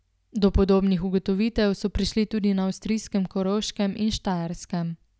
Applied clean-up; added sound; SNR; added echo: none; none; none; none.